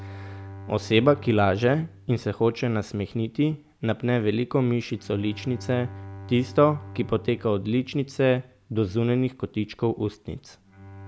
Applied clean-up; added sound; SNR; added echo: none; Bowed string instrument; 18 dB; none.